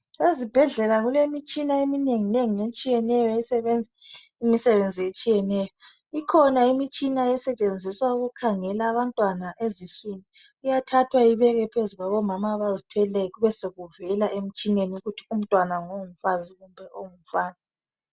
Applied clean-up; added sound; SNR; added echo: none; none; none; none.